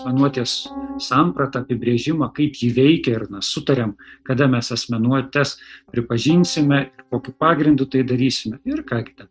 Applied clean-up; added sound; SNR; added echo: neural mask model RNNoise.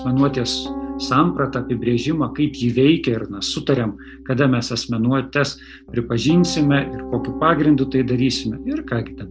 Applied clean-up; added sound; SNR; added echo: none; Piano; 12 dB; none.